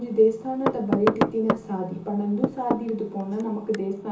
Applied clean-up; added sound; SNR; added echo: none; Knock / Wood; 4 dB; reverberation time 0.7 s.